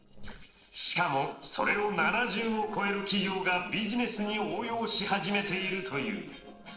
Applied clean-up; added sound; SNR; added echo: neural separator model SepFormer DNS4.